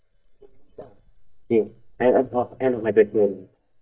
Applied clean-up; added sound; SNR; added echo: neural mask model DeepFilterNet 3.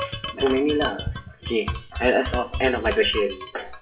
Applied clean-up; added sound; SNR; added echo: classical method WPE with log-MMSE.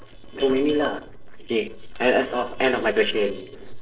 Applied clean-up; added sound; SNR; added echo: neural separator model SepFormer DNS4.